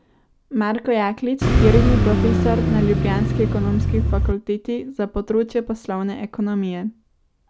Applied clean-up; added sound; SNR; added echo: none; Car; -5 dB; none.